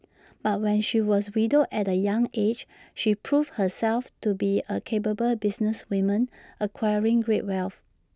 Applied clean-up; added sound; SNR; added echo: none; none; none; none.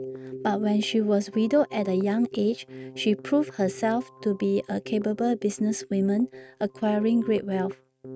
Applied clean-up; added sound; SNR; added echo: neural mask model RNNoise.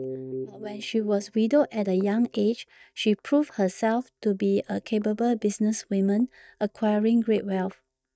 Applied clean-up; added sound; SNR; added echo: neural mask model DeepFilterNet 3.